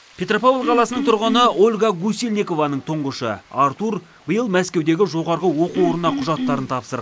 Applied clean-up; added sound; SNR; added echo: none; Cough; 6 dB; none.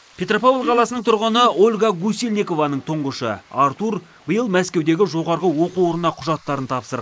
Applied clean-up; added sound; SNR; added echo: neural mask model Resemble Enhance denoiser.